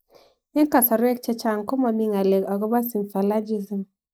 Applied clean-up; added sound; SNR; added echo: neural mask model Resemble Enhance denoiser.